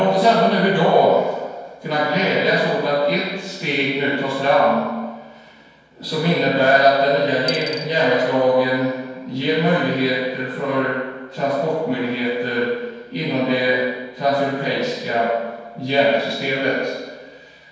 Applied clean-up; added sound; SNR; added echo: none; Coin (dropping); 16 dB; reverberation time 1.2 s.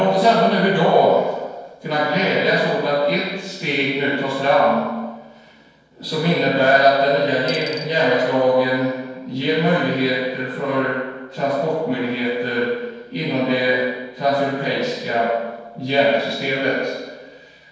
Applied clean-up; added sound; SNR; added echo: neural separator model SepFormer DNS4.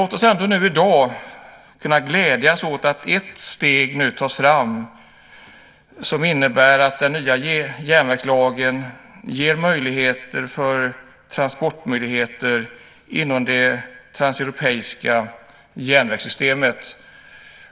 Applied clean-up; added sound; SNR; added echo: none; none; none; none.